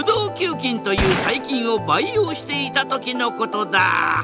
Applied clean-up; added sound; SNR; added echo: none; Gunshot, gunfire; 5 dB; none.